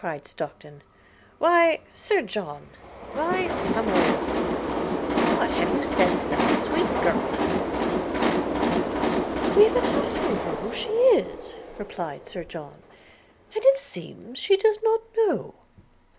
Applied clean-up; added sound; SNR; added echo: none; Train; 1 dB; none.